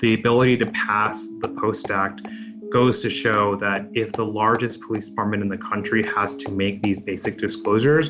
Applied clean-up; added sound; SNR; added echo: none; Walk, footsteps; 19 dB; none.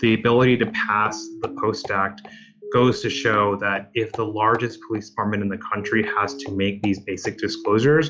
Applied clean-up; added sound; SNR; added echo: classical method log-MMSE.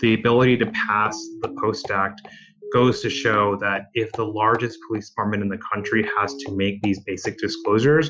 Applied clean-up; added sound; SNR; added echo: classical method Wiener filter.